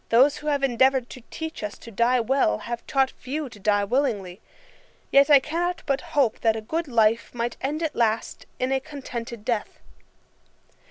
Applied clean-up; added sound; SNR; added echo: none; none; none; none.